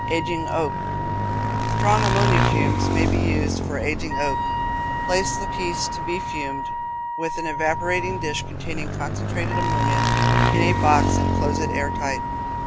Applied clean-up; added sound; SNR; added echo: none; Motorcycle / Engine + Wind instrument, woodwind instrument; -5 dB; none.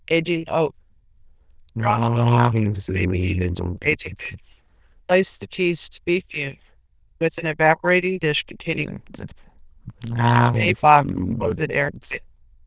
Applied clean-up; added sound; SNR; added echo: neural diffusion model UNIVERSE++.